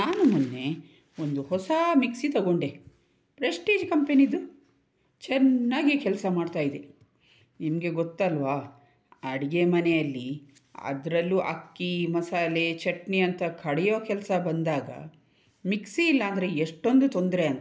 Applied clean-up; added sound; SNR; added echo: none; none; none; none.